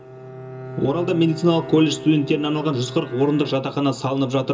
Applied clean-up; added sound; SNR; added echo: none; Bowed string instrument; 15 dB; reverberation time 0.2 s.